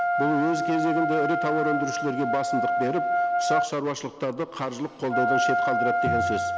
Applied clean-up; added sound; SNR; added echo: none; Wind instrument, woodwind instrument; -2 dB; none.